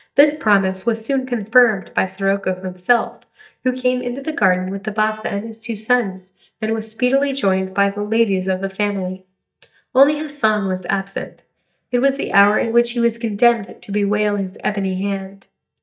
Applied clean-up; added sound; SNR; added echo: neural mask model DeepFilterNet 3.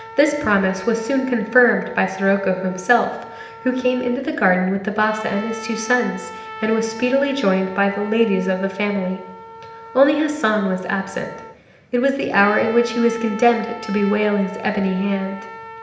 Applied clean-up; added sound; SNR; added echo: none; Trumpet; 16 dB; reverberation time 0.8 s.